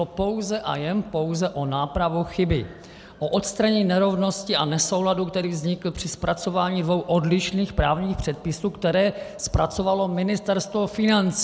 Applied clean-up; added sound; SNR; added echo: none; none; none; none.